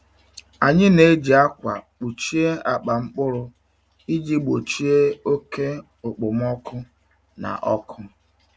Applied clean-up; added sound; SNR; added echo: none; none; none; none.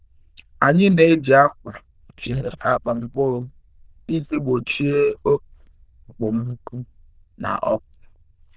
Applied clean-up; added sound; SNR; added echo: neural diffusion model UNIVERSE++.